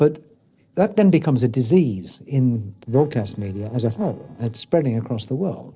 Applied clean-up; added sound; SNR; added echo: neural separator model SepFormer DNS4.